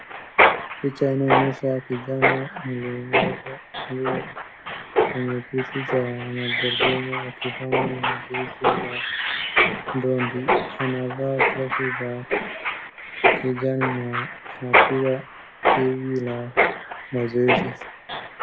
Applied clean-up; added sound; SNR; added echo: none; Mechanisms; -3 dB; none.